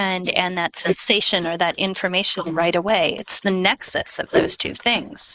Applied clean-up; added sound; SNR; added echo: neural mask model Resemble Enhance denoiser.